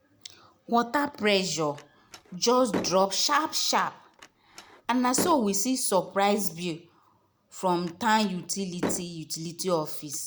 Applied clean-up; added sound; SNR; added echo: none; Slam; 11 dB; none.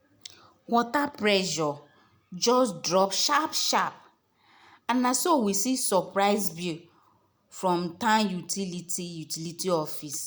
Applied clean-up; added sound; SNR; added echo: none; none; none; none.